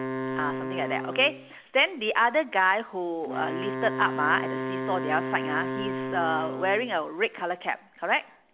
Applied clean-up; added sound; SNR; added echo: none; Wind instrument, woodwind instrument; 6 dB; none.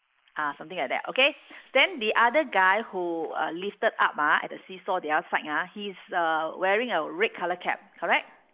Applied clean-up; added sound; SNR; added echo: neural mask model Resemble Enhance denoiser.